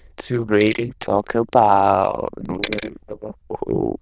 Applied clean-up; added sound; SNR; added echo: neural diffusion model UNIVERSE++.